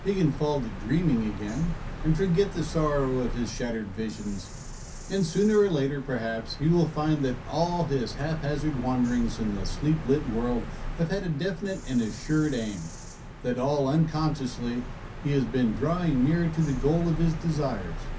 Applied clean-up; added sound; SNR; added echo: none; Bird vocalization, bird call, bird song; 9 dB; reverberation time 0.3 s.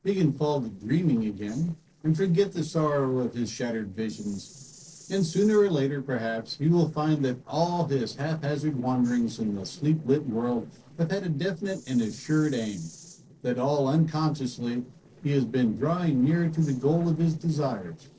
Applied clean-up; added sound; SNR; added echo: neural separator model SepFormer DNS4.